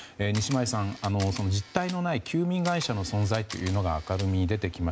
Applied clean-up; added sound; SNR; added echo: none; Camera; 16 dB; none.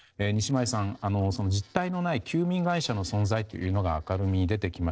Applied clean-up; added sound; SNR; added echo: neural separator model SepFormer DNS4.